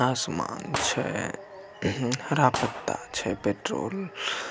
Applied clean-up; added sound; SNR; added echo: none; Gunshot, gunfire; 10 dB; none.